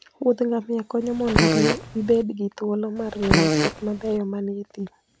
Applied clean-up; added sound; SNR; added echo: none; Fart; -2 dB; none.